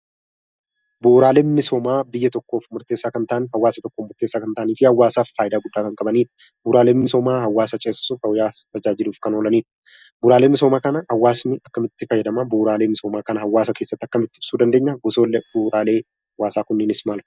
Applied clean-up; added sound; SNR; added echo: neural mask model DeepFilterNet 3.